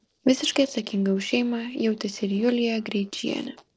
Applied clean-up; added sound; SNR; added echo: neural separator model SepFormer DNS4.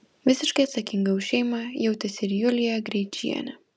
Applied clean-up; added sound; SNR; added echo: none; none; none; none.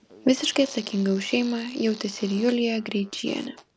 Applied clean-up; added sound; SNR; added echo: none; Fart; 20 dB; none.